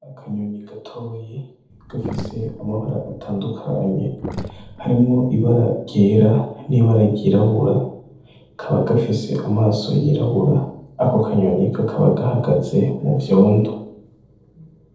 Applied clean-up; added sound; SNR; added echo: neural separator model SepFormer DNS4.